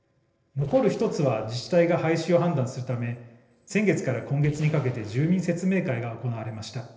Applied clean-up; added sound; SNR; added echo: neural separator model SepFormer DNS4.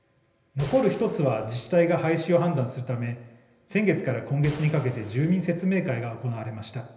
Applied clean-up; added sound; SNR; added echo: none; Gunshot, gunfire; 19 dB; reverberation time 1.4 s.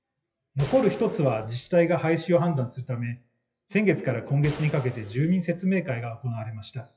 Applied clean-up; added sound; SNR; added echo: classical method WPE with log-MMSE.